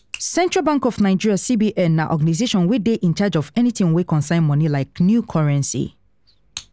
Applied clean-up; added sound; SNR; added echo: none; none; none; none.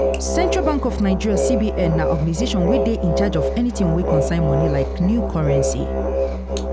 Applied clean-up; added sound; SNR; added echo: none; Musical instrument; -1 dB; none.